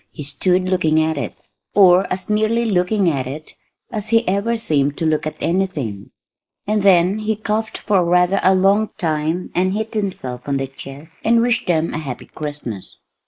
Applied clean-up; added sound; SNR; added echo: neural mask model Resemble Enhance denoiser.